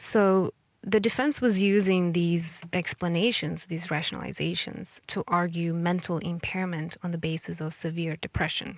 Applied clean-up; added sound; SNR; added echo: none; none; none; none.